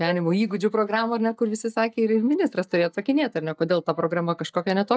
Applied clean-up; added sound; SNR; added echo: neural mask model DeepFilterNet 3.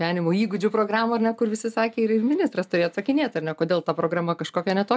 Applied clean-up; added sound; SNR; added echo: none; none; none; none.